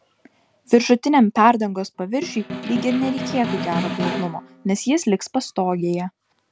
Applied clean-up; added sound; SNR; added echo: none; Snare drum; 7 dB; none.